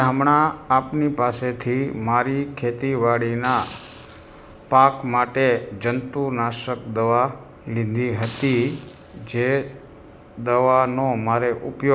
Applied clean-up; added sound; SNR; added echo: none; Hiss; 20 dB; none.